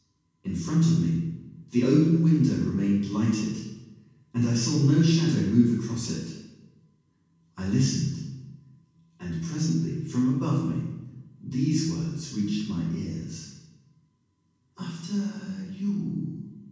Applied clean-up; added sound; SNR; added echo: none; none; none; reverberation time 1.2 s.